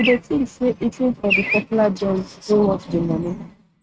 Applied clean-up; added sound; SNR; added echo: neural mask model RNNoise.